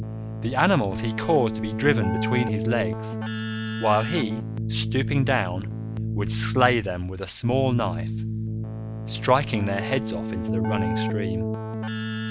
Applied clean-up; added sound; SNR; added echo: none; Keyboard (musical); 2 dB; none.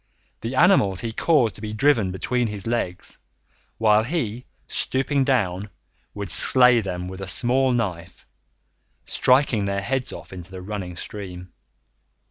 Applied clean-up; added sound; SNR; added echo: none; none; none; none.